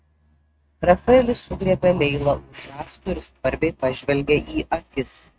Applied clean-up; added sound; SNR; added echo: neural mask model RNNoise.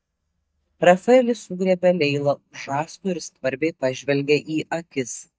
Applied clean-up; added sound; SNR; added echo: neural mask model DeepFilterNet 3.